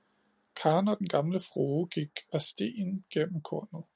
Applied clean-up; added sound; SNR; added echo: none; none; none; none.